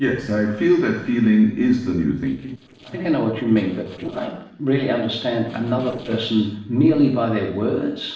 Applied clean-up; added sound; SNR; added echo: neural separator model SepFormer DNS4.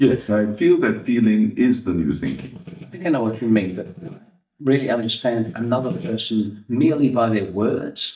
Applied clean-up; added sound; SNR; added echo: neural mask model DeepFilterNet 3.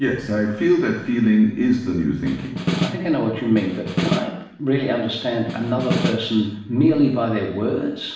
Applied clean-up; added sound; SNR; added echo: none; Snare drum; 5 dB; reverberation time 0.7 s.